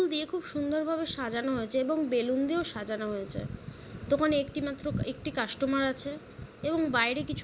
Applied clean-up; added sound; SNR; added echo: none; none; none; none.